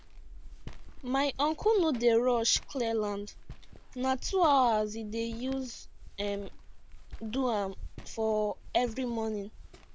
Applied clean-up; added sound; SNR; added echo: none; Walk, footsteps; 12 dB; none.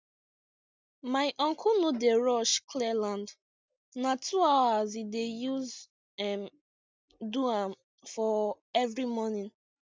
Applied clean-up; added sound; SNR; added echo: none; none; none; none.